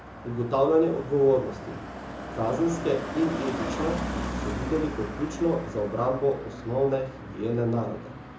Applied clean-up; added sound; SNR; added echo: none; Car passing by; 8 dB; reverberation time 0.6 s.